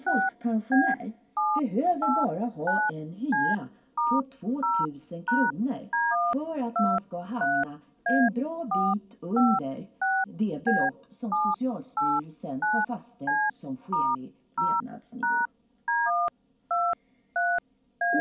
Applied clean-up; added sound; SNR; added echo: none; Telephone; -3 dB; reverberation time 0.1 s.